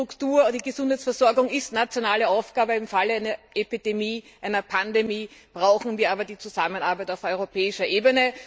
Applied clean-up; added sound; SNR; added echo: none; none; none; none.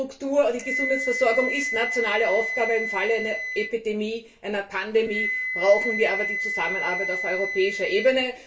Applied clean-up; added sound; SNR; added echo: none; Wind instrument, woodwind instrument; 4 dB; reverberation time 0.3 s.